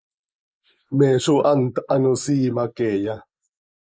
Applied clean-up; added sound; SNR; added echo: neural mask model Resemble Enhance denoiser.